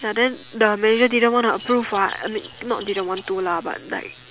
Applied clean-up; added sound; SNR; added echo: none; Keys jangling; 20 dB; none.